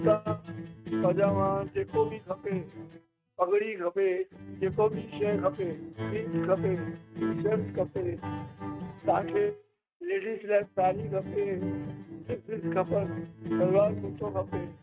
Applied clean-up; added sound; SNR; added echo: neural mask model RNNoise.